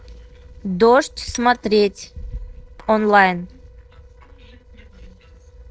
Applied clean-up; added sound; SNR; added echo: neural separator model SepFormer DNS4.